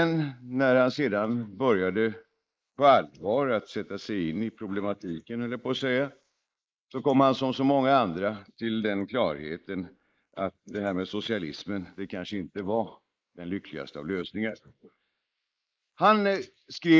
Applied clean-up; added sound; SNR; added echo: neural mask model Resemble Enhance denoiser.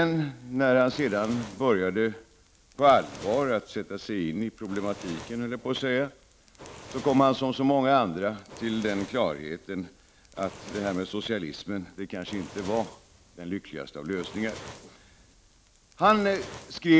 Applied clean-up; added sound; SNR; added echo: none; Fire; 19 dB; none.